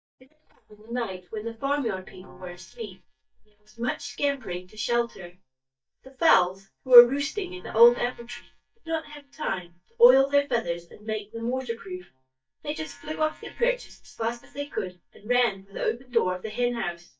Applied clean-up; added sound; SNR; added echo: neural mask model DeepFilterNet 3.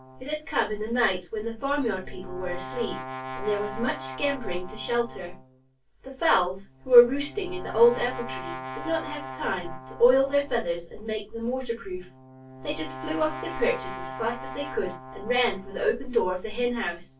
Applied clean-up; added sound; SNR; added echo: none; Brass instrument; 13 dB; reverberation time 0.1 s.